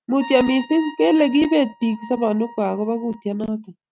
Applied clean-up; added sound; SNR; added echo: neural mask model RNNoise.